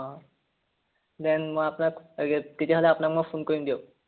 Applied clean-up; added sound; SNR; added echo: none; none; none; none.